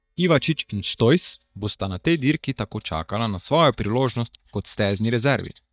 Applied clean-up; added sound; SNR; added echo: neural mask model DeepFilterNet 3.